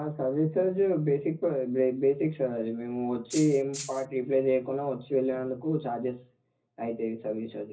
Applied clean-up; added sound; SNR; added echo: none; Rattle (instrument); 11 dB; reverberation time 0.4 s.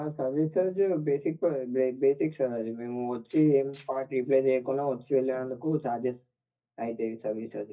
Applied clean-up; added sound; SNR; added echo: neural mask model DeepFilterNet 3.